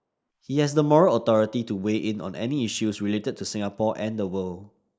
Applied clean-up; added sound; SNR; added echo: neural mask model Resemble Enhance denoiser.